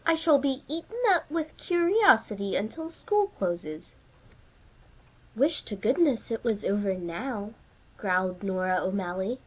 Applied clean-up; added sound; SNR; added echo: none; none; none; none.